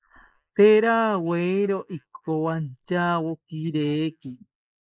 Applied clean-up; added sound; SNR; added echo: neural mask model Resemble Enhance denoiser.